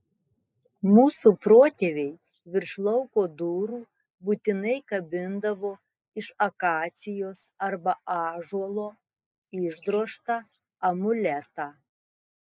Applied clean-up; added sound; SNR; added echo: neural mask model Resemble Enhance denoiser.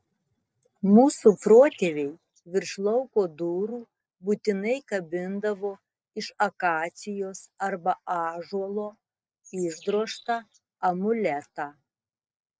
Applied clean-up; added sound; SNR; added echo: neural separator model SepFormer DNS4.